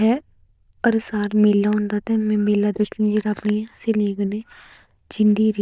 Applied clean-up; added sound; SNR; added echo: neural diffusion model UNIVERSE++.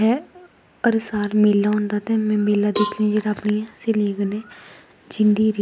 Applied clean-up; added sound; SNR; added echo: none; Cowbell; 14 dB; none.